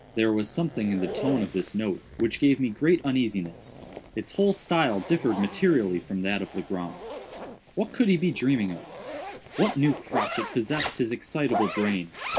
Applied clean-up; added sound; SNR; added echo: none; Zipper (clothing); 10 dB; none.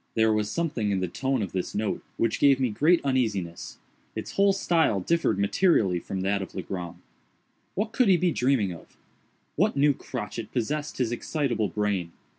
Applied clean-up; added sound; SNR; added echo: none; none; none; none.